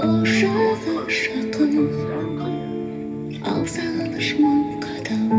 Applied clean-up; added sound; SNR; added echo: none; Sliding door / Train; 17 dB; reverberation time 0.3 s.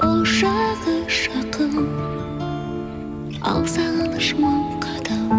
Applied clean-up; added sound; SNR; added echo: none; none; none; none.